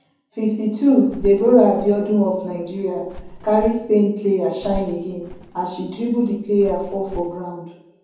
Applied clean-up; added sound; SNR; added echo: none; Bird; 17 dB; reverberation time 0.9 s.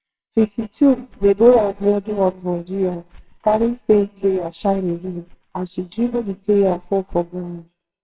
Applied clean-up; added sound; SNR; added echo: neural separator model SepFormer WHAMR!.